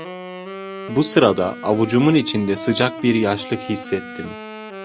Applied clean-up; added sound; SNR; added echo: none; Wind instrument, woodwind instrument; 13 dB; none.